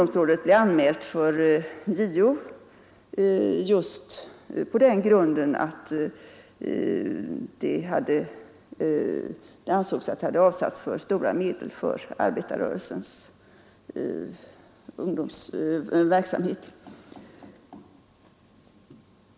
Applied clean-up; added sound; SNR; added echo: none; none; none; none.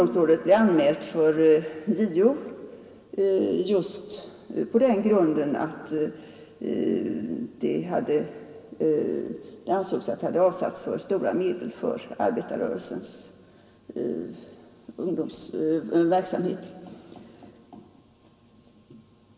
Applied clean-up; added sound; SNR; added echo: none; none; none; reverberation time 2.0 s.